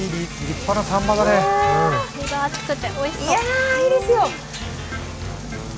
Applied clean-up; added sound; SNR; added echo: none; none; none; none.